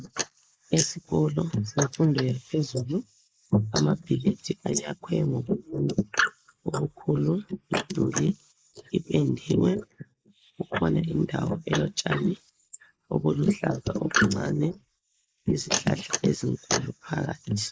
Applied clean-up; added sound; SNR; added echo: neural mask model Resemble Enhance denoiser.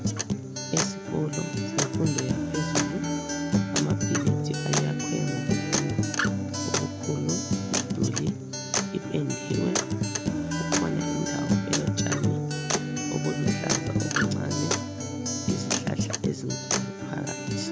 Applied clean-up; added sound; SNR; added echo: none; Acoustic guitar; -5 dB; none.